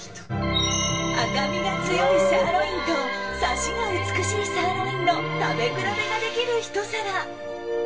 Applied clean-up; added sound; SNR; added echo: none; Organ; 8 dB; reverberation time 0.1 s.